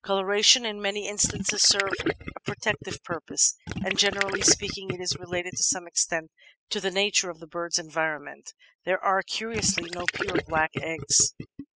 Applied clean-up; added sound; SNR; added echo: classical method spectral subtraction.